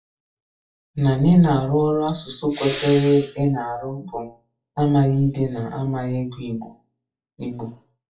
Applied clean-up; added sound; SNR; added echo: classical method WPE with log-MMSE.